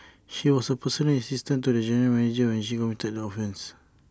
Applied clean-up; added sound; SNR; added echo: none; none; none; none.